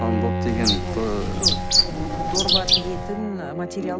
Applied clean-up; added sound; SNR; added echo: none; Bowed string instrument + Bird; -5 dB; none.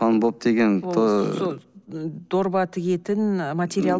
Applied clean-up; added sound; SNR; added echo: none; none; none; none.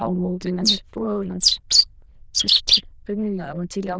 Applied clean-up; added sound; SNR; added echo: neural diffusion model UNIVERSE++.